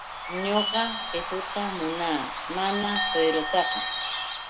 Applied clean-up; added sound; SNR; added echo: none; Bird / Bell; 2 dB; reverberation time 1.4 s.